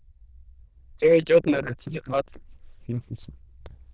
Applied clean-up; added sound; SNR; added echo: neural diffusion model UNIVERSE++.